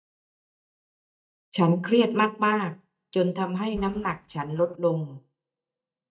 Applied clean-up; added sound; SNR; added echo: neural mask model DeepFilterNet 3.